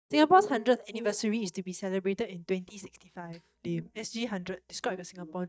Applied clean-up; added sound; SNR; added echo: neural mask model DeepFilterNet 3.